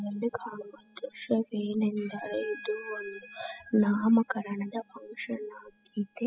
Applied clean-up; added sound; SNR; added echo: classical method spectral subtraction.